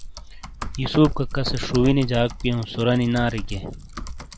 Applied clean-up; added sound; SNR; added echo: none; Typing; 8 dB; none.